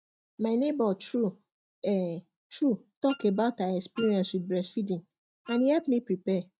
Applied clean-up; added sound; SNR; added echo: neural mask model RNNoise.